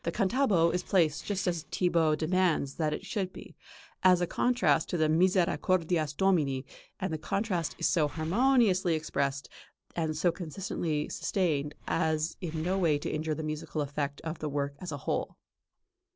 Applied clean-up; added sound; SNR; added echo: neural separator model SepFormer DNS4.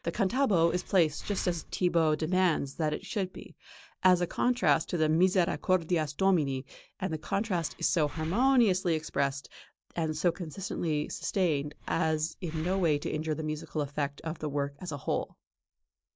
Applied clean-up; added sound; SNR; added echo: neural mask model DeepFilterNet 3.